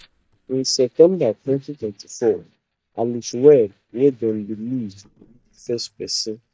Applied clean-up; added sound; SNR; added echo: neural mask model DeepFilterNet 3.